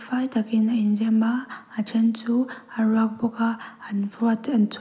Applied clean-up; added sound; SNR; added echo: none; none; none; none.